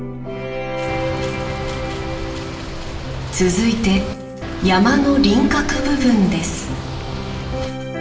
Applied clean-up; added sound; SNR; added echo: none; Boat, Water vehicle; 10 dB; reverberation time 0.8 s.